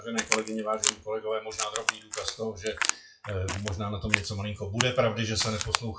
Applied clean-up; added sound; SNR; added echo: classical method WPE with log-MMSE.